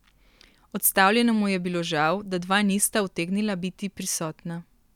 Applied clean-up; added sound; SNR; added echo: none; none; none; none.